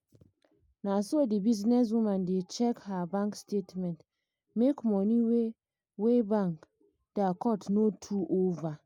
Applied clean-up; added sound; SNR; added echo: none; none; none; none.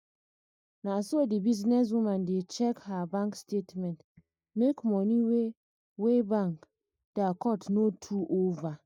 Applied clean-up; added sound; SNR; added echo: neural mask model DeepFilterNet 3.